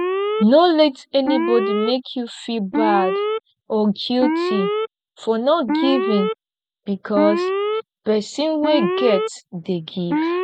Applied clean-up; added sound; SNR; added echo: none; Alarm; 3 dB; none.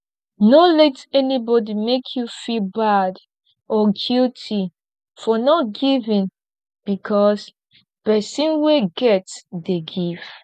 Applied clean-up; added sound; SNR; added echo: none; none; none; none.